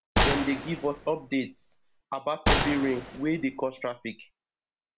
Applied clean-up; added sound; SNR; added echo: none; Gunshot, gunfire; 0 dB; none.